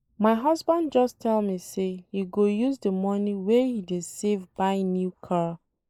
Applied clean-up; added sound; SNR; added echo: neural mask model Resemble Enhance denoiser.